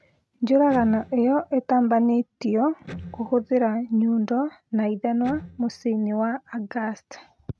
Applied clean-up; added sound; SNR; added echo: neural mask model RNNoise.